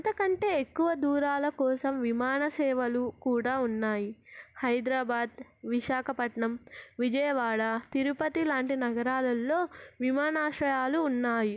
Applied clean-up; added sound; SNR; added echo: none; none; none; none.